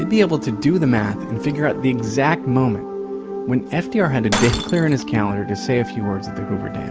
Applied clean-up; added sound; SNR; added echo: none; Shatter; 15 dB; none.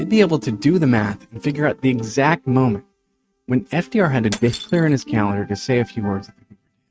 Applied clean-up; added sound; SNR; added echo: neural mask model RNNoise.